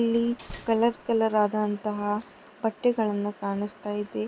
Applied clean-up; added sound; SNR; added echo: none; Slam; 19 dB; none.